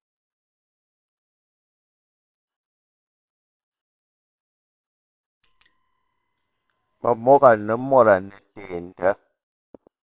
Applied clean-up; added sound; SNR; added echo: neural separator model SepFormer WHAM!.